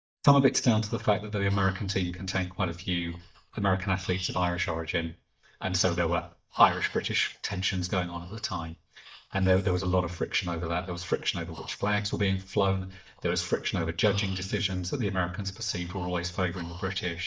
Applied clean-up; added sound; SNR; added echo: neural mask model DeepFilterNet 3.